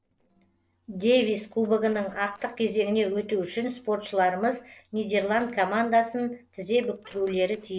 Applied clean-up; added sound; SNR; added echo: neural separator model SepFormer DNS4.